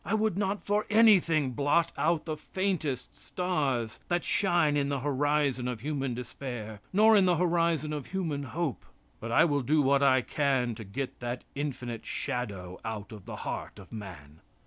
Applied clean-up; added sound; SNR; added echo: none; none; none; none.